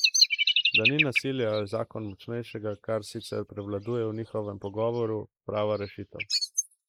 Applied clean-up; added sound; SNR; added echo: neural mask model Resemble Enhance denoiser.